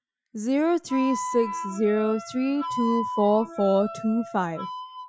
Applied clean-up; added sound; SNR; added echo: classical method Wiener filter.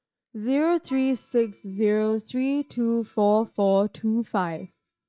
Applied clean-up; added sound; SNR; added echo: neural mask model DeepFilterNet 3.